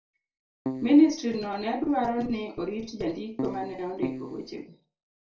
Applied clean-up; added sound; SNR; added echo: none; Keyboard (musical); 7 dB; reverberation time 0.3 s.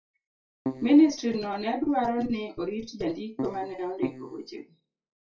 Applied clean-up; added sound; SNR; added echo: classical method WPE with log-MMSE.